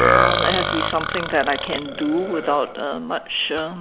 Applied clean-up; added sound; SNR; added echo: none; Burping, eructation; -1 dB; none.